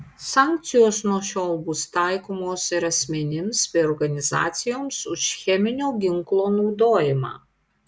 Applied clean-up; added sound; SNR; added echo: none; none; none; none.